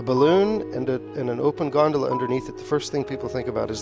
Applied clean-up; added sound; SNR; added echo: none; Marimba, xylophone; 14 dB; none.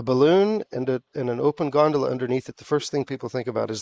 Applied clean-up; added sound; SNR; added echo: neural mask model Resemble Enhance denoiser.